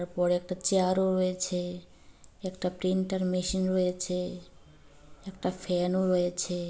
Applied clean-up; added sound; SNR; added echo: none; none; none; none.